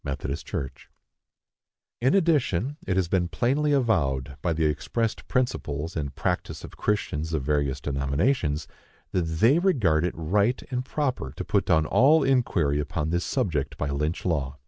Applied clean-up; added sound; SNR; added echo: none; none; none; none.